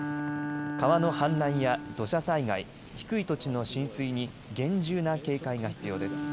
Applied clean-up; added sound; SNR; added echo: none; Bowed string instrument; 8 dB; none.